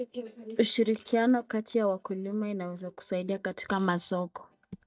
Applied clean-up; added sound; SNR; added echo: neural mask model DeepFilterNet 3.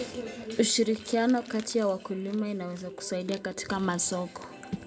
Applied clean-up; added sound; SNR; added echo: none; Crumpling, crinkling; 19 dB; reverberation time 0.4 s.